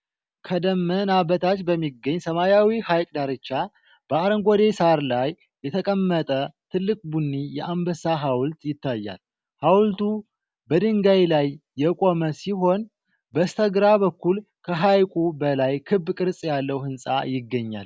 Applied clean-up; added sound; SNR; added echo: none; none; none; none.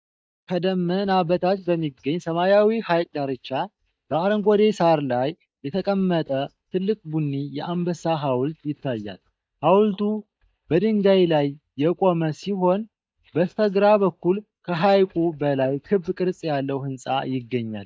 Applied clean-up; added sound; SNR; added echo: neural mask model DeepFilterNet 3.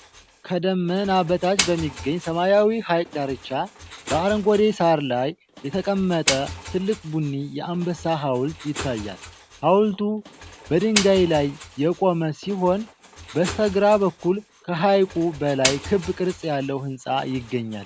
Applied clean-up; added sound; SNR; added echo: none; Engine; 12 dB; none.